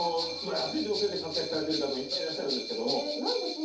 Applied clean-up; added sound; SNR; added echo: none; Bell; 4 dB; reverberation time 0.5 s.